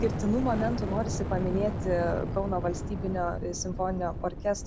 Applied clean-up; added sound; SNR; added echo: none; Fire; 3 dB; none.